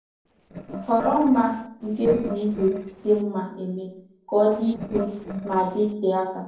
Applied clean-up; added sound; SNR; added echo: neural separator model SepFormer DNS4.